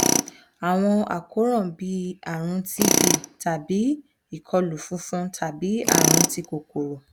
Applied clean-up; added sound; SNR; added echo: none; Tools; 1 dB; none.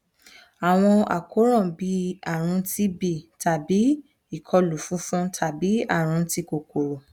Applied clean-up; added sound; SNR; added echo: none; none; none; none.